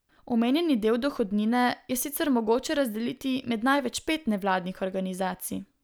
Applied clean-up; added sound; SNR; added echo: none; none; none; none.